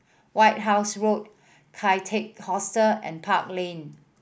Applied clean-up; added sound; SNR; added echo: none; none; none; none.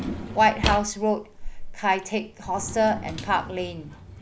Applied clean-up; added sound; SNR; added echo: none; Drawer open or close; 7 dB; none.